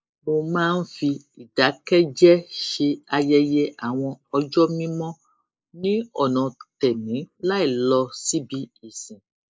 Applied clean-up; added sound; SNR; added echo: neural mask model Resemble Enhance denoiser.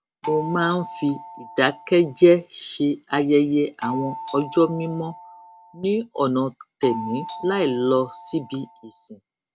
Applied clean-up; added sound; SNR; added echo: none; Doorbell; 13 dB; none.